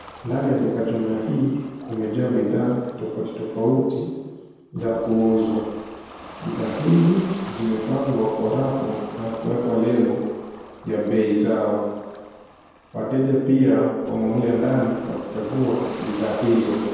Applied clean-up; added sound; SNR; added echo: none; Ocean; 18 dB; reverberation time 1.2 s.